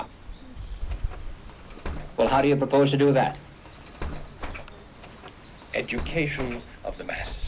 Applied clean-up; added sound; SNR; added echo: none; Bird + Bus; 8 dB; none.